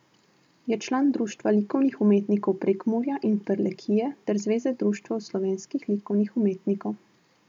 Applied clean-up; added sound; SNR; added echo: none; none; none; none.